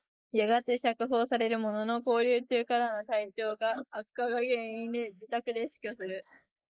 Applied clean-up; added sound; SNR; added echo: neural mask model Resemble Enhance denoiser.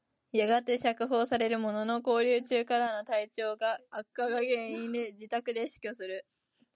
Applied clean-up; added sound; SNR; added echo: none; none; none; none.